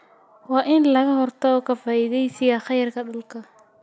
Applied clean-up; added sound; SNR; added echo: none; none; none; none.